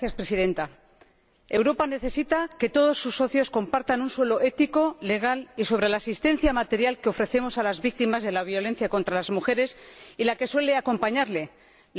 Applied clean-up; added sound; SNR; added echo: none; none; none; none.